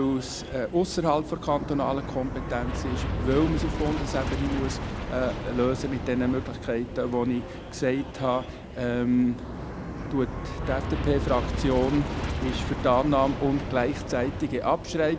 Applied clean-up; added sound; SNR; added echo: none; Aircraft; 5 dB; none.